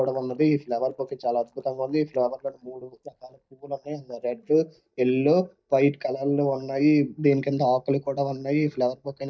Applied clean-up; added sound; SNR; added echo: neural mask model DeepFilterNet 3.